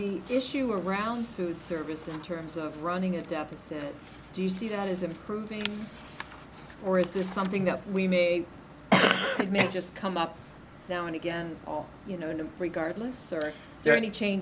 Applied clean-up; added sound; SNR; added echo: none; none; none; none.